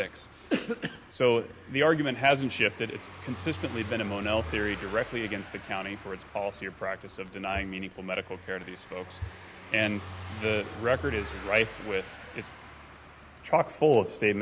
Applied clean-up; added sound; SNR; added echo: none; Car passing by / Engine; 14 dB; none.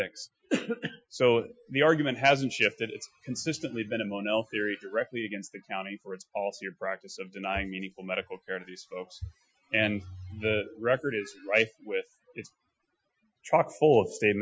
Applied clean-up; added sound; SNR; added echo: classical method Wiener filter.